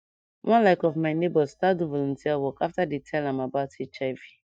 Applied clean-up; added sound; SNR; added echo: neural mask model DeepFilterNet 3.